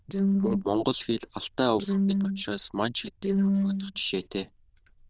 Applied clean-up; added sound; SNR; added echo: neural diffusion model UNIVERSE++.